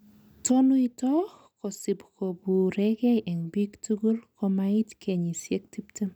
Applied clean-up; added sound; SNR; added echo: none; none; none; none.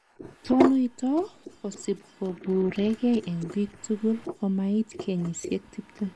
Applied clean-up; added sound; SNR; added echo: neural mask model Resemble Enhance denoiser.